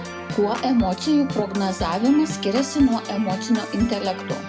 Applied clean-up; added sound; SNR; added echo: none; Organ; 10 dB; reverberation time 0.5 s.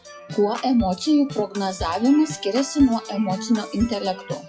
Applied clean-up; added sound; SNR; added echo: classical method WPE with log-MMSE.